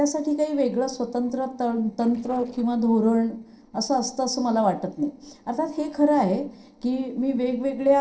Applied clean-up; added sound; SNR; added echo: neural separator model SepFormer DNS4.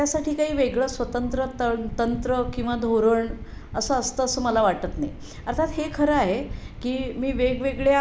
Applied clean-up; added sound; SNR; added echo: none; none; none; none.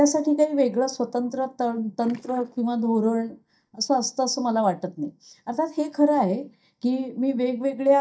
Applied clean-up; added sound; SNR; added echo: neural mask model DeepFilterNet 3.